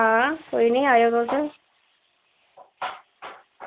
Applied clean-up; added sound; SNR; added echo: none; none; none; none.